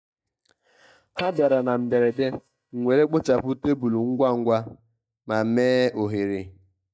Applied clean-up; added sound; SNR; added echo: neural mask model DeepFilterNet 3.